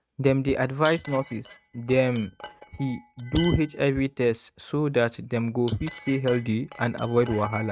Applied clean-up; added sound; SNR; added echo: neural mask model RNNoise.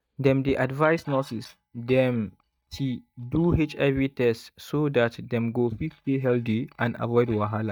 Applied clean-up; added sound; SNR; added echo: neural mask model DeepFilterNet 3.